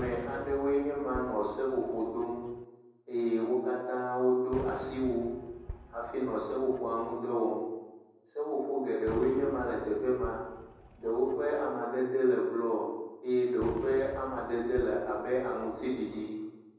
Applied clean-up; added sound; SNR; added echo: none; Fireworks; 16 dB; reverberation time 1.1 s.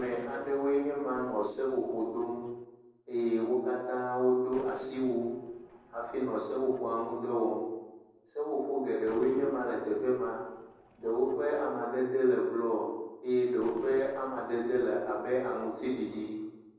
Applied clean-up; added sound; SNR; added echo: neural separator model SepFormer DNS4.